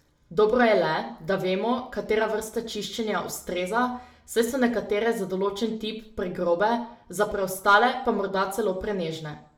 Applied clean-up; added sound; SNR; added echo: none; none; none; reverberation time 0.4 s.